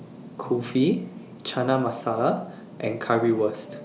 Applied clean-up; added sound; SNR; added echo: none; none; none; none.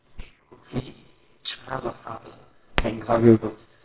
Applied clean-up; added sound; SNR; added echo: neural separator model SepFormer WHAMR!.